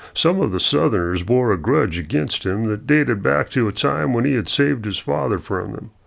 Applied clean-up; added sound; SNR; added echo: none; none; none; none.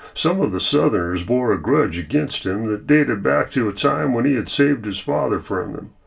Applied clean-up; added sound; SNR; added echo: none; none; none; reverberation time 0.2 s.